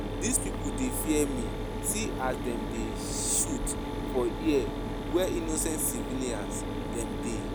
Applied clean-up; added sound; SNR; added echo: none; Mechanisms; 1 dB; none.